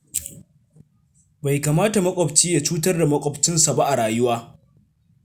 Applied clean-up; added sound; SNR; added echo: none; none; none; none.